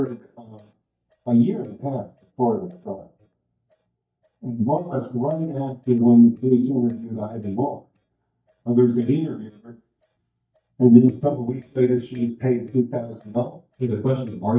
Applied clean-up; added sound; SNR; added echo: neural mask model DeepFilterNet 3.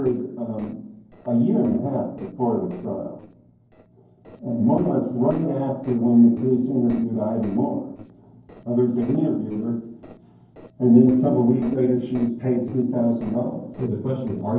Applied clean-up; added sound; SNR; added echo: neural separator model SepFormer DNS4.